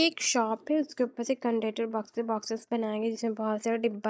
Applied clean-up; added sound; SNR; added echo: neural mask model DeepFilterNet 3.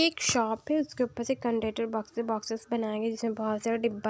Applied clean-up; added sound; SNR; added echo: none; none; none; none.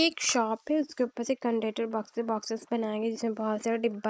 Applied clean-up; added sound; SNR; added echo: neural mask model Resemble Enhance denoiser.